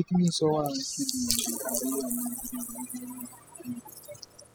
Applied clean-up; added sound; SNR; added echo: classical method spectral subtraction.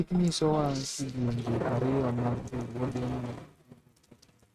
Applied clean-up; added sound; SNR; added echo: neural mask model RNNoise.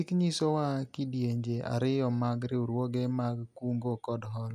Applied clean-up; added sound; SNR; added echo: none; none; none; none.